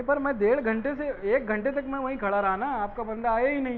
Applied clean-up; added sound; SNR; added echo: none; none; none; none.